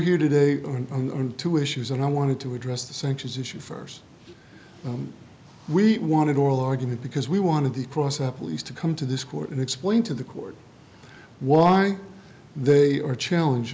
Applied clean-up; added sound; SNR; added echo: none; none; none; none.